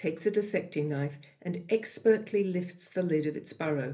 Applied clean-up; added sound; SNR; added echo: none; none; none; reverberation time 0.3 s.